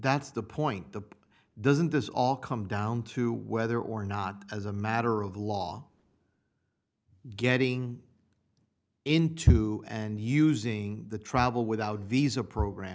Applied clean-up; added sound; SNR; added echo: none; none; none; none.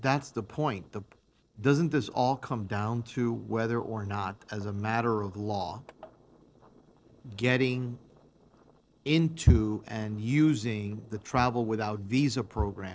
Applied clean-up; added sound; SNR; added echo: neural separator model SepFormer DNS4.